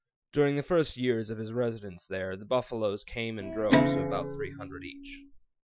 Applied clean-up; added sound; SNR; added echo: classical method Wiener filter.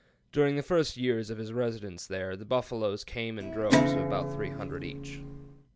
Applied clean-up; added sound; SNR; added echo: none; Guitar; -2 dB; none.